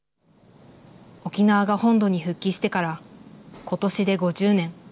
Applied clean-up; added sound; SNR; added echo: none; none; none; none.